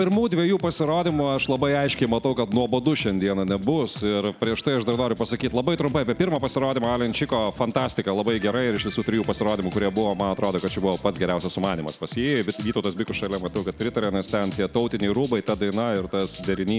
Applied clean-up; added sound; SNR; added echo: none; none; none; none.